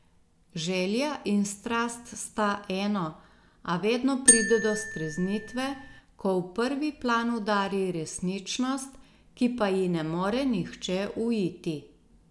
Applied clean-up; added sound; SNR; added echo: none; Marimba, xylophone; -2 dB; none.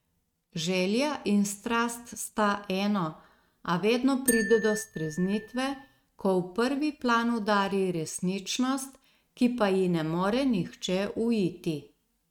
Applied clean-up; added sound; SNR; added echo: neural mask model RNNoise.